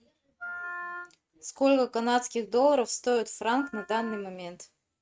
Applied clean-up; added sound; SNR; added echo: neural mask model RNNoise.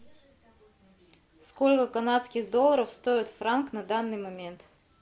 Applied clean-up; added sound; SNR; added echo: none; none; none; none.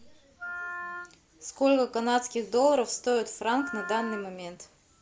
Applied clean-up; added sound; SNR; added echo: none; Wind instrument, woodwind instrument; 12 dB; none.